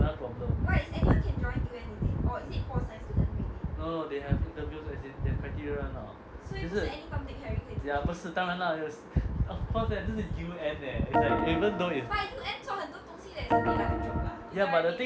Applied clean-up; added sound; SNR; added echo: none; Organ; -1 dB; none.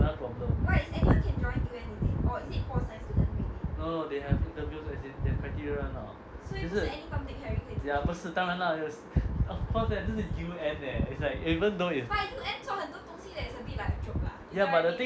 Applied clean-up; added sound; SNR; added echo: none; none; none; none.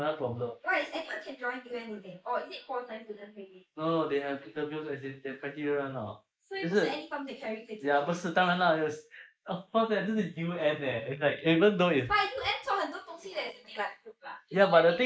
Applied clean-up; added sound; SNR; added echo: neural mask model Resemble Enhance denoiser.